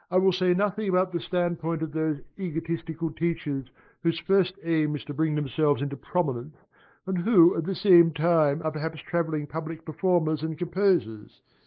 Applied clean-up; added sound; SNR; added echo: neural mask model Resemble Enhance denoiser.